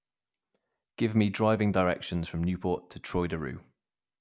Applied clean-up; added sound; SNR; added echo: none; none; none; none.